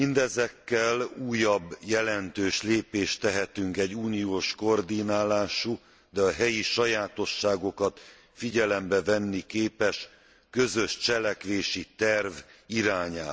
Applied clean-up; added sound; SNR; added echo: none; none; none; none.